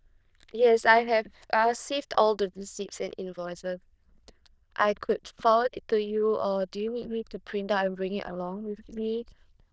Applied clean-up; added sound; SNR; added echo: neural diffusion model UNIVERSE++.